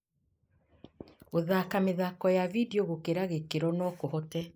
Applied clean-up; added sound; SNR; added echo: neural mask model Resemble Enhance denoiser.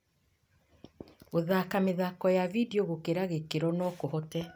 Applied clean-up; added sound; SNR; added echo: none; none; none; none.